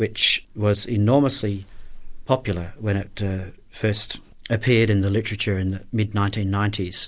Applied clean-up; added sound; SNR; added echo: none; none; none; none.